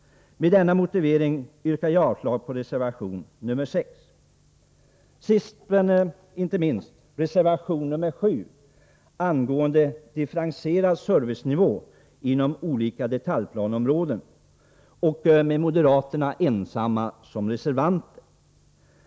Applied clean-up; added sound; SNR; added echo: none; none; none; none.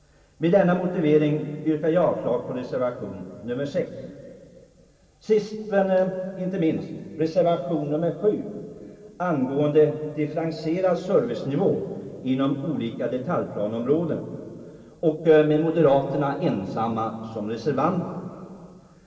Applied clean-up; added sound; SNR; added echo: none; none; none; reverberation time 2.7 s.